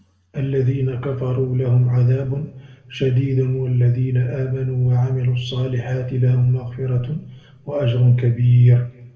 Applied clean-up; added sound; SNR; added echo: none; none; none; reverberation time 1.4 s.